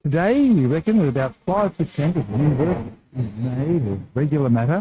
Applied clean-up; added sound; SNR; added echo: neural mask model RNNoise.